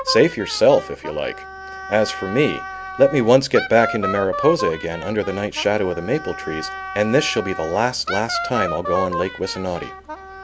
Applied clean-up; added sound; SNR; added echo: none; Wind instrument, woodwind instrument; 9 dB; none.